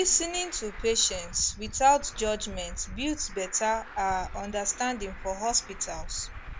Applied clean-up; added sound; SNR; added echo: none; Traffic noise, roadway noise; 11 dB; none.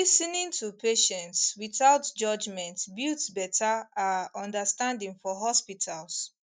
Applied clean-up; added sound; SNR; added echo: none; none; none; none.